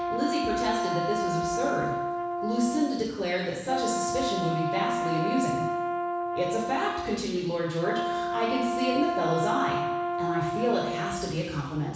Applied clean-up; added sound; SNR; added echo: none; Brass instrument; 1 dB; reverberation time 1.1 s.